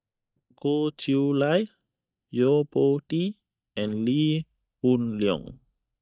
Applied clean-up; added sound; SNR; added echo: neural mask model DeepFilterNet 3.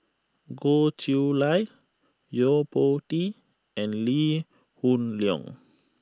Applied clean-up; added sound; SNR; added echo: none; none; none; none.